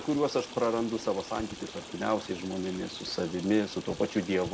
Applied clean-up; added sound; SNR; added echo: none; Stream; 13 dB; none.